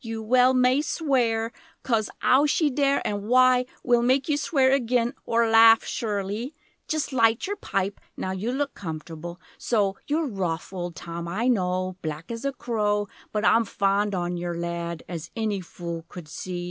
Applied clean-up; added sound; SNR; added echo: none; none; none; none.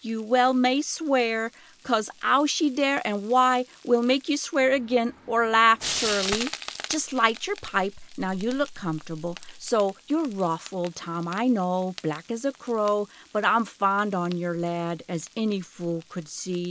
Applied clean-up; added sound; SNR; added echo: none; Frying (food); 15 dB; none.